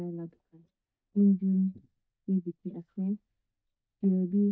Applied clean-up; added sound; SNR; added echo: neural mask model DeepFilterNet 3.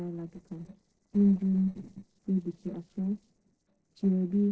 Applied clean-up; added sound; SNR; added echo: neural separator model SepFormer DNS4.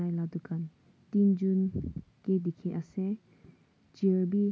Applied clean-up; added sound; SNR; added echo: none; none; none; none.